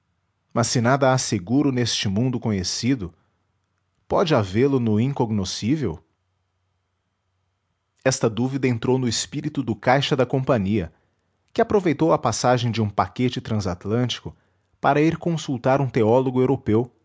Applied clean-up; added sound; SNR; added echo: none; none; none; none.